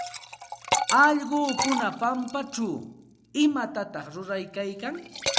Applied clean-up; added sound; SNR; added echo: none; Liquid; 5 dB; none.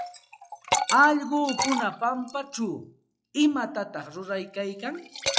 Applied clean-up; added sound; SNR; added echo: classical method log-MMSE.